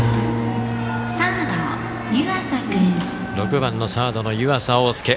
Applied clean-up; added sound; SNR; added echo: none; Bowed string instrument; 6 dB; none.